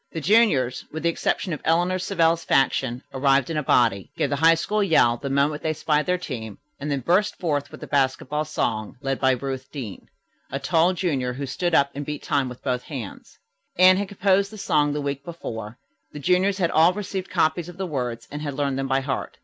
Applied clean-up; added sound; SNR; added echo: none; none; none; none.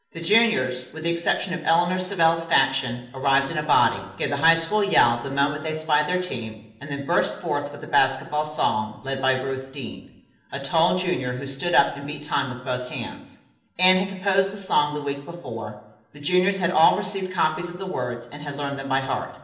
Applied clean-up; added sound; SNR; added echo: none; none; none; reverberation time 0.8 s.